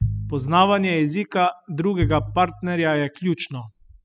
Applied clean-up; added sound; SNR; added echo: classical method spectral subtraction.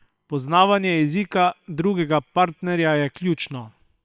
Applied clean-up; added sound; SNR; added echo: neural separator model SepFormer WHAM!.